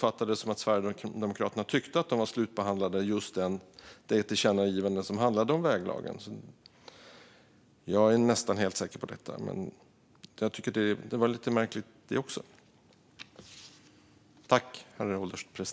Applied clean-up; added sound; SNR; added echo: none; none; none; none.